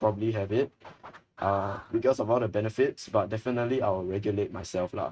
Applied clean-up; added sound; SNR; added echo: neural mask model RNNoise.